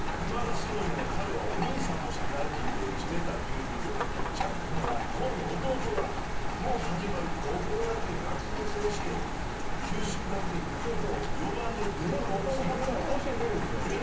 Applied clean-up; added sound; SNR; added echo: none; Rain; -4 dB; reverberation time 0.6 s.